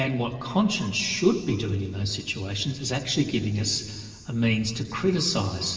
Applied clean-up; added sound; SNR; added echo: none; none; none; reverberation time 2.7 s.